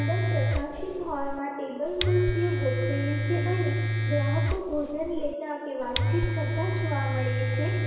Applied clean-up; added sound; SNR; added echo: none; Domestic sounds, home sounds; -3 dB; reverberation time 0.8 s.